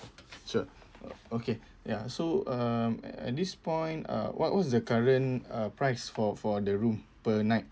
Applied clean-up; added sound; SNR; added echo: none; none; none; none.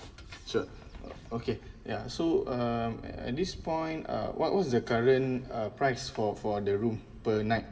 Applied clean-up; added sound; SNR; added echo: none; Wind / Bird; 19 dB; reverberation time 2.8 s.